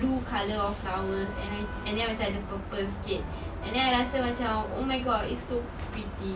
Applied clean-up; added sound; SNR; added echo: none; Wind instrument, woodwind instrument; 18 dB; none.